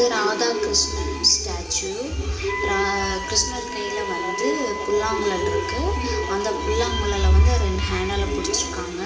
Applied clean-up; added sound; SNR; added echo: none; Wind instrument, woodwind instrument; 10 dB; reverberation time 2.3 s.